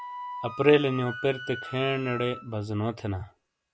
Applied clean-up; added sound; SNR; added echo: none; Wind instrument, woodwind instrument; 13 dB; none.